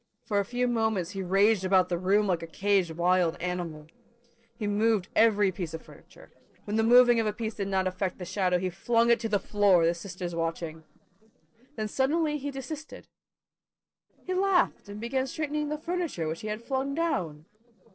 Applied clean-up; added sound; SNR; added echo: neural separator model SepFormer DNS4.